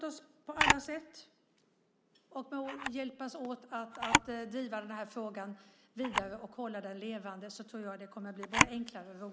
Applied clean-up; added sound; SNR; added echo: none; Camera; -4 dB; none.